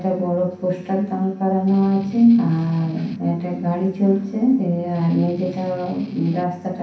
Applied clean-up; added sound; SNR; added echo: none; Strum; 18 dB; reverberation time 0.6 s.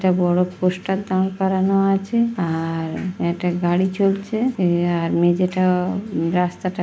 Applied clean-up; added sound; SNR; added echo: none; none; none; none.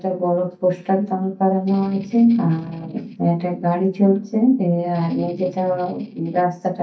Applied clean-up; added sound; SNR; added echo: neural mask model DeepFilterNet 3.